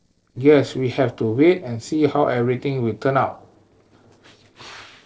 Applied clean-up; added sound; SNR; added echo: neural separator model SepFormer DNS4.